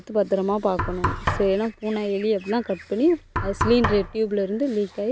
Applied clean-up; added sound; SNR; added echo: none; Knock; 7 dB; none.